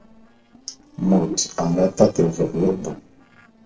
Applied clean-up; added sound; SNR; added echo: neural separator model SepFormer DNS4.